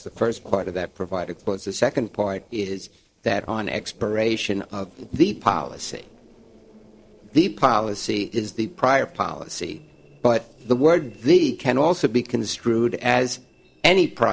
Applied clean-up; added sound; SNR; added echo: neural separator model SepFormer DNS4.